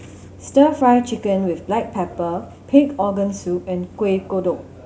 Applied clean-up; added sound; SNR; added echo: none; none; none; none.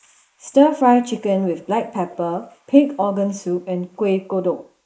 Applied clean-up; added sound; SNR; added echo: neural mask model Resemble Enhance denoiser.